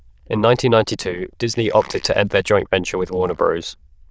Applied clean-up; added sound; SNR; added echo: neural diffusion model UNIVERSE++.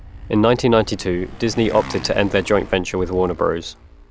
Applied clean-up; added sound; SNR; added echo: none; Motorcycle; 15 dB; none.